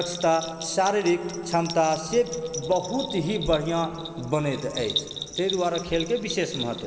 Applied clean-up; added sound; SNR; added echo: none; Bell; 11 dB; reverberation time 1.6 s.